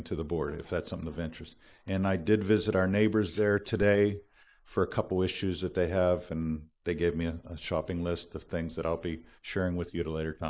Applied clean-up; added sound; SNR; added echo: neural mask model Resemble Enhance denoiser.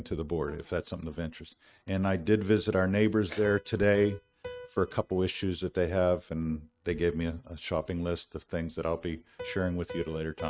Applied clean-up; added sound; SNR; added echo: neural mask model RNNoise.